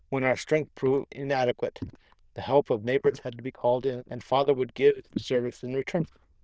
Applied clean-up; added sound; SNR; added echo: neural diffusion model UNIVERSE++.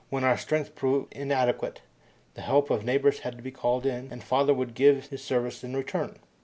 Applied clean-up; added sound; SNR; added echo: none; none; none; none.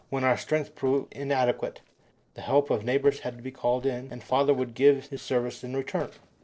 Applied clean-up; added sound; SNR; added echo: neural separator model SepFormer DNS4.